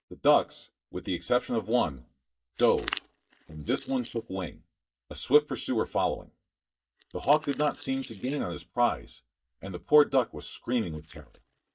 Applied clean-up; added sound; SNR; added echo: neural mask model DeepFilterNet 3.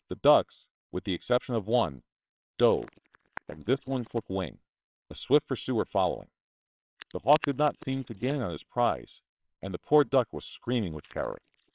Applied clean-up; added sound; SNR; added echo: neural separator model SepFormer WHAMR!.